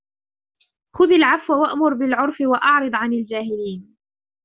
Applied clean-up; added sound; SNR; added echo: none; none; none; none.